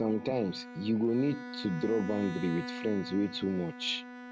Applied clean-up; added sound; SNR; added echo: none; Bowed string instrument; 11 dB; none.